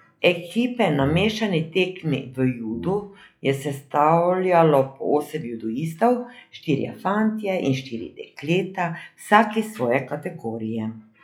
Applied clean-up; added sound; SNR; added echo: classical method log-MMSE.